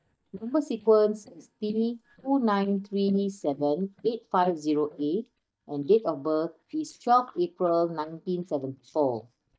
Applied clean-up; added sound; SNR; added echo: neural mask model DeepFilterNet 3.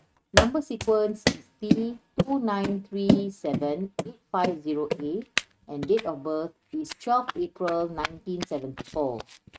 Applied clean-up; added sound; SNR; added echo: neural mask model RNNoise.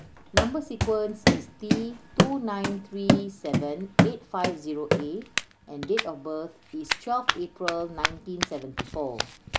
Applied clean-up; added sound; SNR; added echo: none; Run; -4 dB; none.